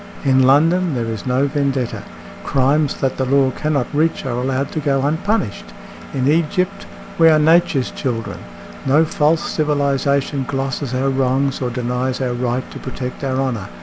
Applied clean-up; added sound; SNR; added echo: none; Engine; 16 dB; none.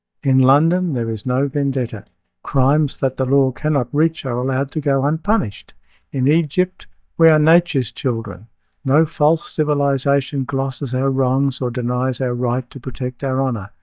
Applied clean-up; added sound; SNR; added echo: neural mask model DeepFilterNet 3.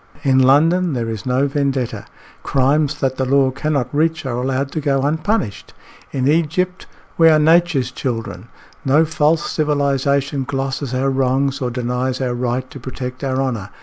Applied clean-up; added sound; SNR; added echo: none; none; none; none.